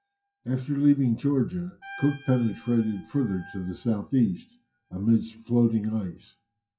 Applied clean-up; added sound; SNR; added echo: classical method WPE with log-MMSE.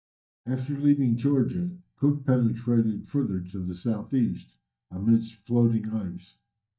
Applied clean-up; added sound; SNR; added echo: neural mask model DeepFilterNet 3.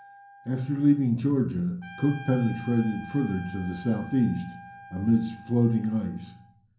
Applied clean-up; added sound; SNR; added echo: none; Trumpet; 19 dB; reverberation time 0.6 s.